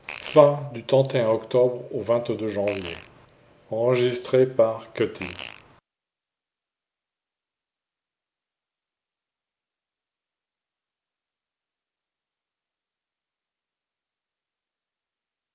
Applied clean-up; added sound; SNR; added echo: none; Fart; 12 dB; none.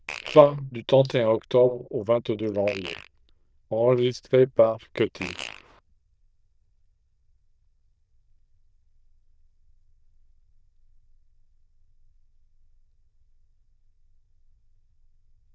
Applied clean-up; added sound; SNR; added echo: neural diffusion model UNIVERSE++.